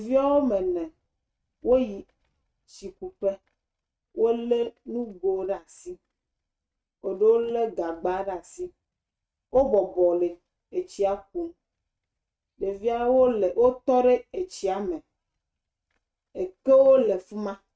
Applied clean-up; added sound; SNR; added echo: neural mask model RNNoise.